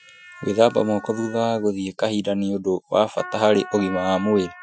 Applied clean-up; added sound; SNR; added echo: classical method Wiener filter.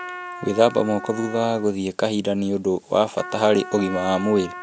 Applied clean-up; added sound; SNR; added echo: none; Trumpet; 14 dB; none.